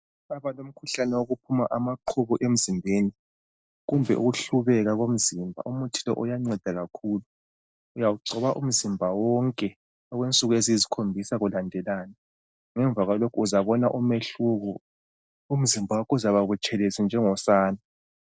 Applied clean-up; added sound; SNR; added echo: neural separator model SepFormer DNS4.